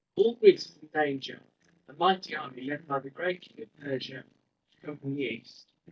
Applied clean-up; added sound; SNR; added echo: neural mask model DeepFilterNet 3.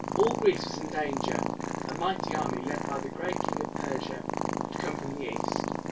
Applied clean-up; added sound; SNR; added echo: none; Purr; -1 dB; reverberation time 0.1 s.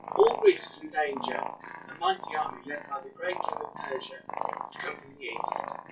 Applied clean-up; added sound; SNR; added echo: classical method WPE with log-MMSE.